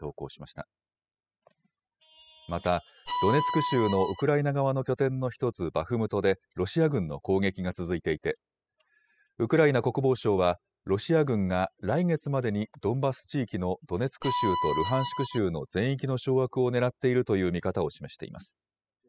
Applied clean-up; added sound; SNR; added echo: classical method spectral subtraction.